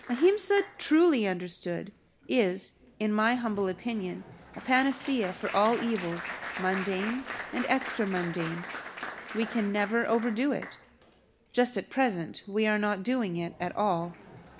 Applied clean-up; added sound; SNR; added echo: none; Applause; 14 dB; none.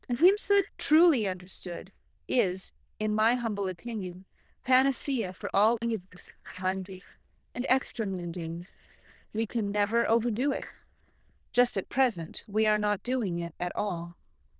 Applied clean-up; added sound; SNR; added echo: neural diffusion model UNIVERSE++.